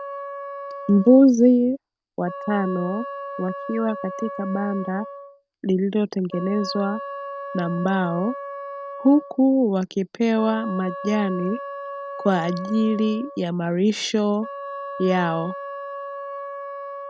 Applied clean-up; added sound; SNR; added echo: none; Wind instrument, woodwind instrument; 11 dB; none.